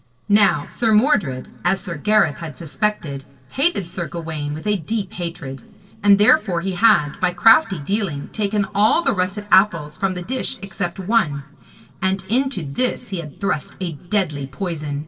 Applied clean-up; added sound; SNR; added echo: neural separator model SepFormer DNS4.